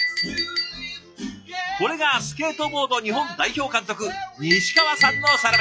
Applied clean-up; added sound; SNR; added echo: classical method log-MMSE.